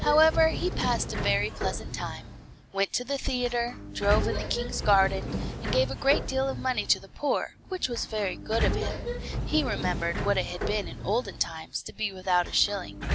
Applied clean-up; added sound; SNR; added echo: none; Sliding door; 4 dB; none.